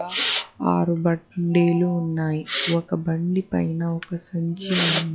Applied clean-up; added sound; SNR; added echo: classical method log-MMSE.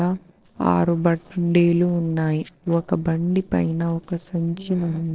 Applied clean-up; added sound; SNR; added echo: neural separator model SepFormer DNS4.